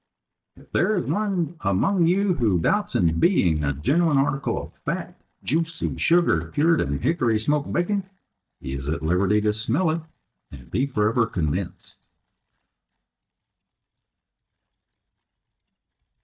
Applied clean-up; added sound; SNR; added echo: neural mask model DeepFilterNet 3.